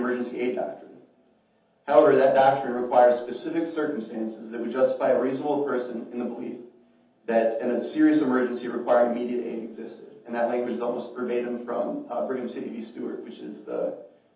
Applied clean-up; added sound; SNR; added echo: none; none; none; reverberation time 0.6 s.